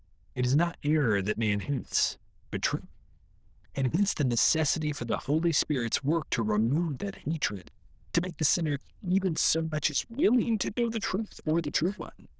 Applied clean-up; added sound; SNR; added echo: neural diffusion model UNIVERSE++.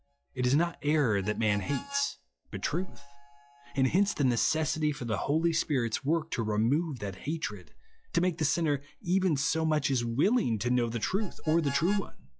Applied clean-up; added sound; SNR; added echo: classical method log-MMSE.